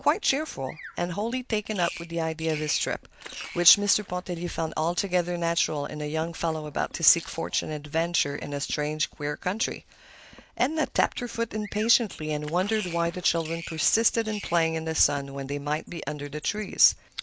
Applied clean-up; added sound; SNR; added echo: none; Splash, splatter + Bird vocalization, bird call, bird song; 18 dB; none.